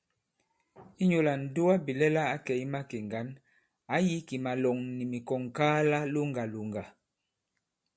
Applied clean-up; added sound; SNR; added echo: none; none; none; none.